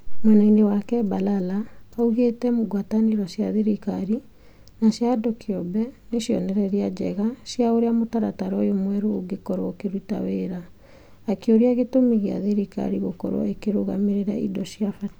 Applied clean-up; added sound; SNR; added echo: none; none; none; none.